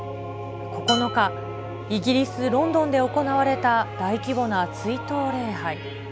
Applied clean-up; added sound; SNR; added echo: none; Dishes, pots, and pans; 12 dB; none.